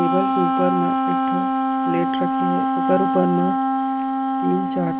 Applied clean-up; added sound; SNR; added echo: none; Wind instrument, woodwind instrument; -4 dB; none.